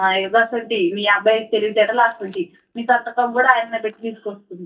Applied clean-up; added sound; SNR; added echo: neural mask model DeepFilterNet 3.